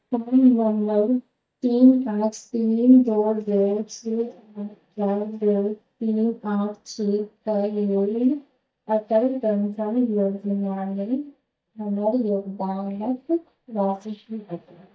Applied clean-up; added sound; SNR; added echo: neural mask model DeepFilterNet 3.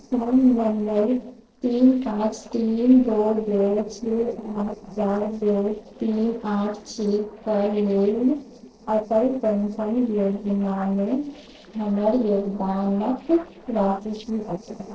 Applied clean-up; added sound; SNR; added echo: neural separator model SepFormer DNS4.